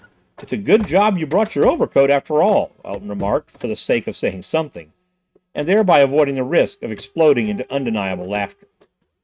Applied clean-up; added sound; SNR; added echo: neural mask model RNNoise.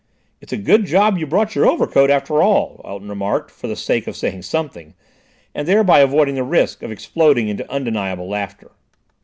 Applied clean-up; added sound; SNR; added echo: none; none; none; none.